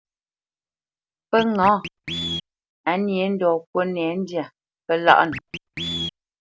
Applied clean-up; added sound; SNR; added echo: none; Scratching (performance technique); 11 dB; none.